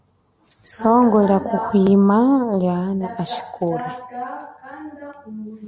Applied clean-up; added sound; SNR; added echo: none; none; none; none.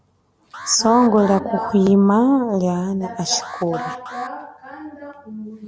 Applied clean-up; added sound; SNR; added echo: none; Alarm; 18 dB; none.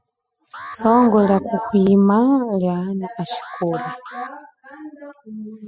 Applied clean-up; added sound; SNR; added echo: classical method spectral subtraction.